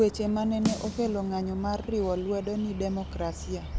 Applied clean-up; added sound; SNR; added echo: none; Snare drum + Bird; 8 dB; none.